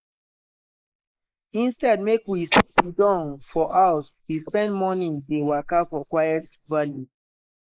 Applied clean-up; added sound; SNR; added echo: neural mask model Resemble Enhance denoiser.